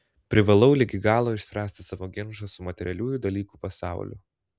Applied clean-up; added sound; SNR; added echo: none; none; none; none.